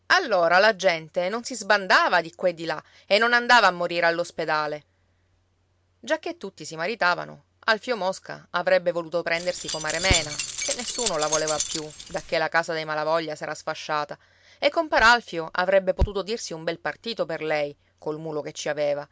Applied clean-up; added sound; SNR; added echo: none; Keys jangling; 5 dB; none.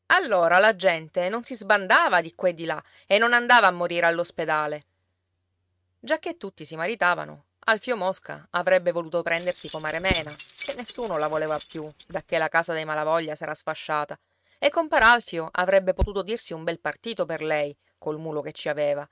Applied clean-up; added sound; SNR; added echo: neural mask model RNNoise.